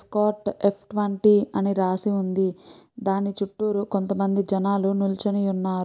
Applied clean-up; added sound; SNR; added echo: none; none; none; none.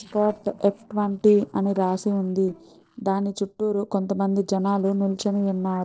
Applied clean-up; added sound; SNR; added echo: neural separator model SepFormer DNS4.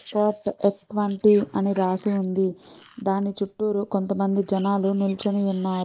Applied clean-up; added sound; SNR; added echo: neural mask model Resemble Enhance denoiser.